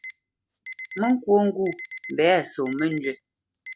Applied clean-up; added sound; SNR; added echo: none; Alarm; 16 dB; none.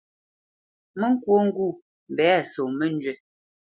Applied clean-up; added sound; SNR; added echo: none; none; none; none.